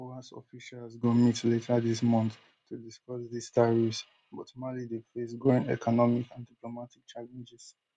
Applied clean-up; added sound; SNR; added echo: none; none; none; none.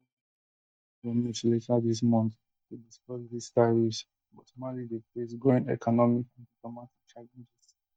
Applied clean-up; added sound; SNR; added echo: neural mask model DeepFilterNet 3.